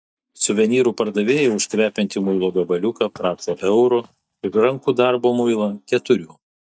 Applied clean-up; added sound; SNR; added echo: neural mask model DeepFilterNet 3.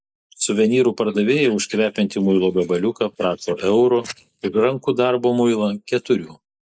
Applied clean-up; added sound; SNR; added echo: neural mask model Resemble Enhance denoiser.